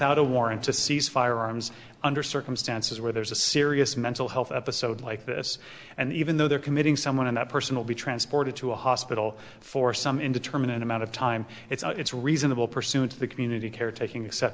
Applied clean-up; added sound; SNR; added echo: none; none; none; none.